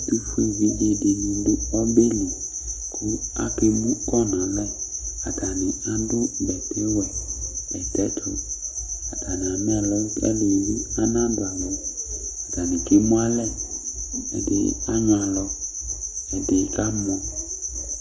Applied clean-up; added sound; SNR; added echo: none; none; none; none.